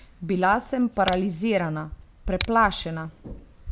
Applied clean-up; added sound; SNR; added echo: none; Tick; 12 dB; none.